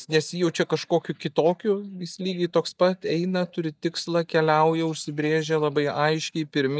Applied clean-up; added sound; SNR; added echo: neural mask model DeepFilterNet 3.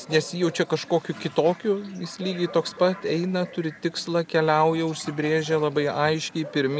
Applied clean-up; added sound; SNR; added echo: none; Toilet flush + Bark / Livestock, farm animals, working animals; 19 dB; none.